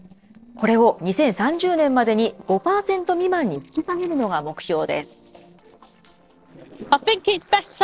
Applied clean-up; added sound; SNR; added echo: neural separator model SepFormer DNS4.